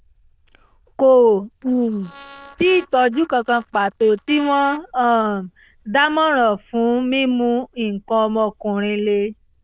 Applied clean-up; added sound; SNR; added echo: neural diffusion model UNIVERSE++.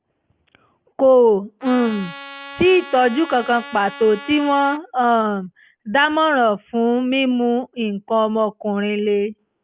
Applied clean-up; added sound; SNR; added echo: none; Trumpet; 16 dB; none.